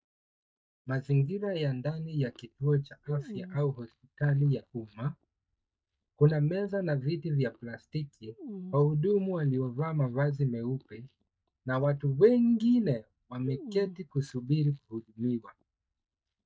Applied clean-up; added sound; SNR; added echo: neural mask model DeepFilterNet 3.